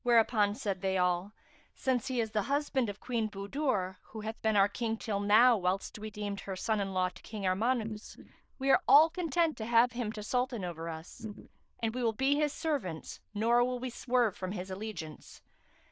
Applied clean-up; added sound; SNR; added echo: neural diffusion model UNIVERSE++.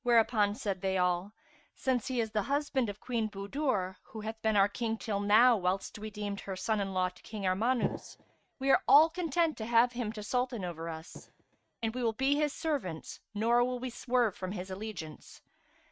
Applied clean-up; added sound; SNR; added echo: neural mask model RNNoise.